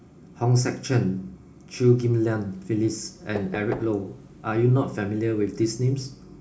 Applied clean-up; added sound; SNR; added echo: none; Knock / Wood; 17 dB; reverberation time 0.4 s.